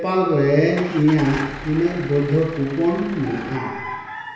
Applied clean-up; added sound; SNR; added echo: none; Engine starting / Car; 13 dB; reverberation time 1.0 s.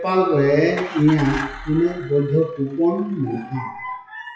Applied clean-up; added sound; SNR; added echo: classical method WPE with log-MMSE.